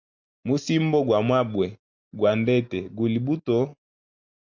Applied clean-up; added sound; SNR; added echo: none; none; none; none.